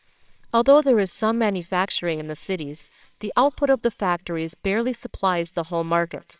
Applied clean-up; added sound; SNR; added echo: neural separator model SepFormer WHAMR!.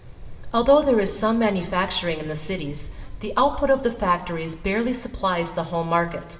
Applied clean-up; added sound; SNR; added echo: none; Wind; 14 dB; reverberation time 1.0 s.